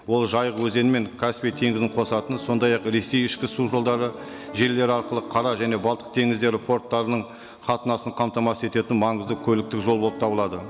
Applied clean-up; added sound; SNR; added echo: none; Piano; 17 dB; none.